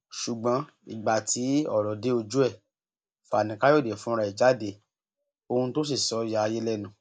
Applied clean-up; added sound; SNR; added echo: none; none; none; none.